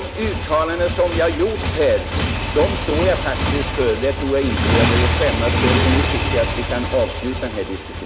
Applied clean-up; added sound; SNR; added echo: none; Motorcycle; 0 dB; none.